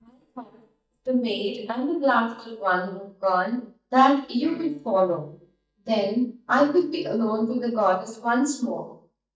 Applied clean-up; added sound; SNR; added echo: neural mask model DeepFilterNet 3.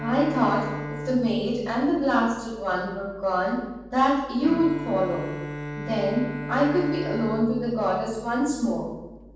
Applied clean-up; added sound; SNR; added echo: none; Bowed string instrument; 11 dB; reverberation time 1.2 s.